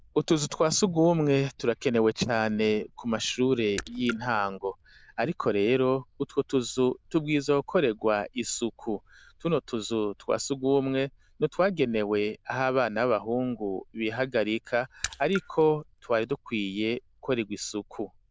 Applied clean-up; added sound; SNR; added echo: neural diffusion model UNIVERSE++.